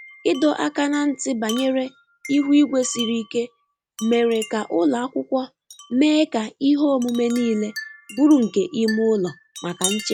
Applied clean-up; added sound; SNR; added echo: none; Wind chime; 16 dB; none.